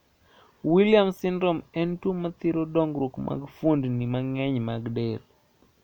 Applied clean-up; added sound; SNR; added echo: none; none; none; none.